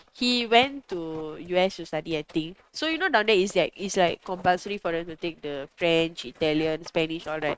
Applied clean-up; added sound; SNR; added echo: neural mask model RNNoise.